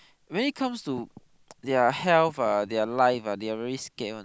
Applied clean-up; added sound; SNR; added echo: none; none; none; none.